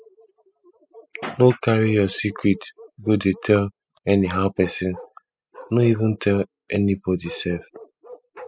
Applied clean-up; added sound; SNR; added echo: classical method spectral subtraction.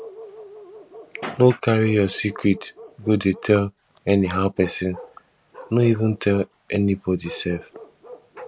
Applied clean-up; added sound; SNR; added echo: none; Bark; 20 dB; none.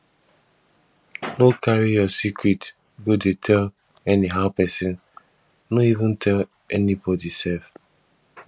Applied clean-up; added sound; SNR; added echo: none; none; none; none.